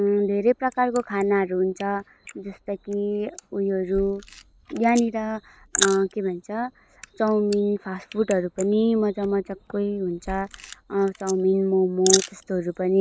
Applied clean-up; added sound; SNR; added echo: neural mask model Resemble Enhance denoiser.